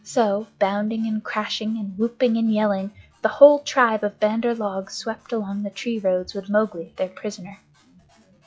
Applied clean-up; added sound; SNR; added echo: classical method log-MMSE.